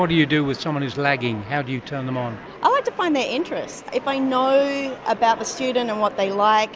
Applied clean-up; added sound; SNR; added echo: none; none; none; none.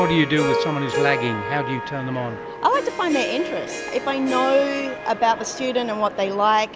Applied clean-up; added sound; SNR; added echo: none; Harp; 6 dB; none.